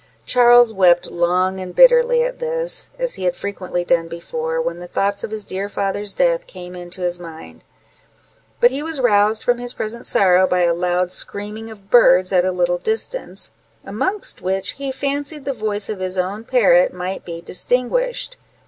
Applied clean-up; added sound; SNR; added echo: none; none; none; none.